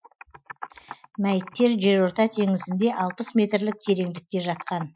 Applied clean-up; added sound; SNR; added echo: classical method Wiener filter.